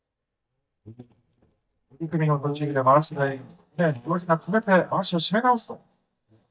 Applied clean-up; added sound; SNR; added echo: neural mask model DeepFilterNet 3.